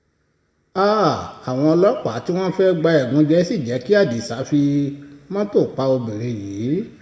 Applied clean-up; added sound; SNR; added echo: none; none; none; reverberation time 1.0 s.